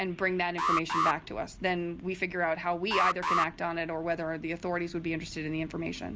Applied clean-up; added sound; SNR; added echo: none; Alarm; 1 dB; none.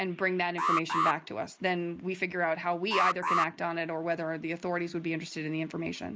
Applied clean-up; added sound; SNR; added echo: neural mask model Resemble Enhance denoiser.